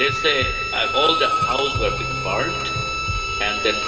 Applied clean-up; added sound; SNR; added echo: none; Bowed string instrument; 1 dB; reverberation time 2.7 s.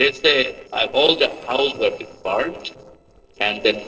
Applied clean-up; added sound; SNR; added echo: neural separator model SepFormer DNS4.